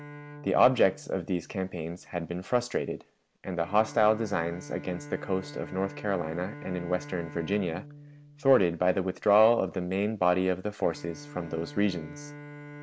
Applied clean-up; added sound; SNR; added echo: none; Bowed string instrument; 17 dB; none.